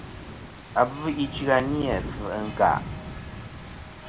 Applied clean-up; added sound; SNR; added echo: none; Rain; 9 dB; none.